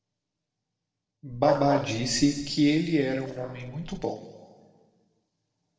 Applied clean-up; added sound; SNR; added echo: neural separator model SepFormer DNS4.